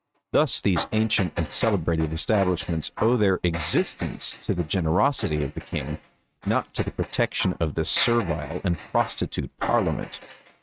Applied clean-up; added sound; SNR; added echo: neural mask model RNNoise.